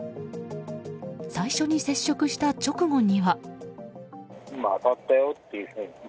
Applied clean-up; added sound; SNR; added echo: none; none; none; none.